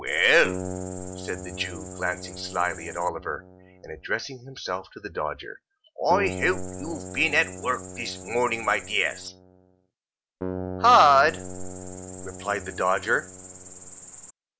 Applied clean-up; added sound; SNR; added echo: none; Cricket + Keyboard (musical); 10 dB; none.